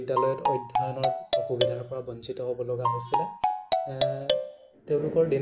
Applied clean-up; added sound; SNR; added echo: none; Marimba, xylophone; -2 dB; none.